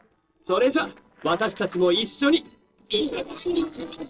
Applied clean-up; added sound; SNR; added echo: neural separator model SepFormer DNS4.